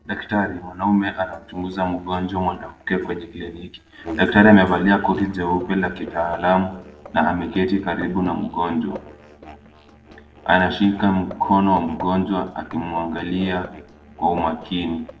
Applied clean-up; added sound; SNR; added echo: neural separator model SepFormer DNS4.